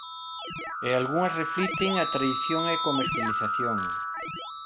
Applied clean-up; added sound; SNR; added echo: none; Keyboard (musical) + Keys jangling; 0 dB; none.